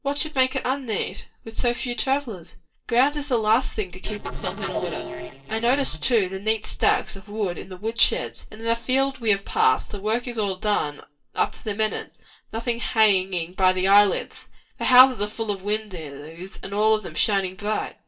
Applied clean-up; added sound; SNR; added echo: neural separator model SepFormer DNS4.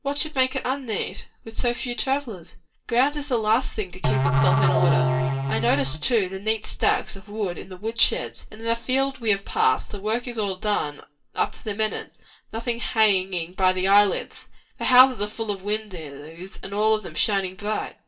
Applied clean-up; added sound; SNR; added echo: none; Musical instrument; -2 dB; reverberation time 0.2 s.